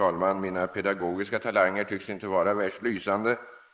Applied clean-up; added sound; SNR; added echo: neural mask model Resemble Enhance denoiser.